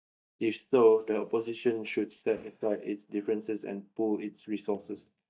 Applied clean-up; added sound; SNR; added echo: neural mask model DeepFilterNet 3.